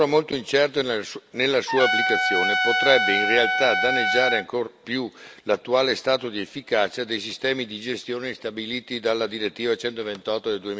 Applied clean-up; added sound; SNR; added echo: none; Trumpet; -2 dB; none.